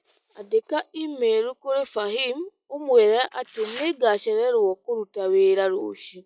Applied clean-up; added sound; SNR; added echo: classical method log-MMSE.